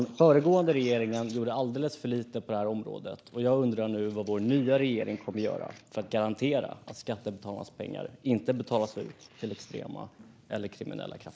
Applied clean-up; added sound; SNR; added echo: neural mask model Resemble Enhance denoiser.